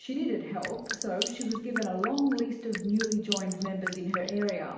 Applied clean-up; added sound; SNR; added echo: none; Drip; 7 dB; reverberation time 0.8 s.